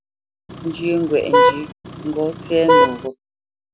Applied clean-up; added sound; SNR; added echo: none; Vehicle horn, car horn, honking; -5 dB; none.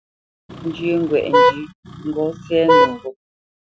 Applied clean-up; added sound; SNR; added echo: classical method Wiener filter.